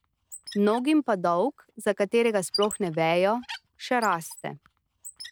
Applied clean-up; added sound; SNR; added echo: none; Squeak; 16 dB; none.